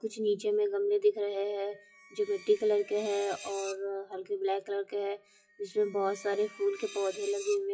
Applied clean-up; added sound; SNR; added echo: classical method WPE with log-MMSE.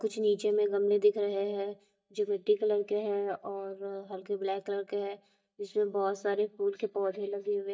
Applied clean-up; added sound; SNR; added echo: neural mask model DeepFilterNet 3.